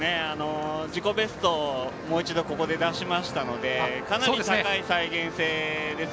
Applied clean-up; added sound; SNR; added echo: none; none; none; none.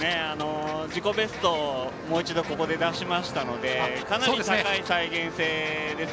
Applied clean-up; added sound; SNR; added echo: none; Scratching (performance technique); 16 dB; none.